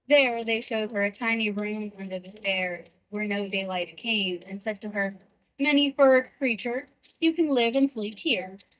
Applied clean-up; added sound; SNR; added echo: neural mask model DeepFilterNet 3.